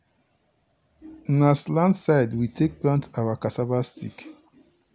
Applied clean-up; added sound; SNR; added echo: none; none; none; none.